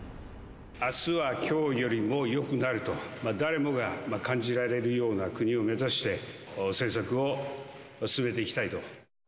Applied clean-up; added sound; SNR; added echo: none; none; none; none.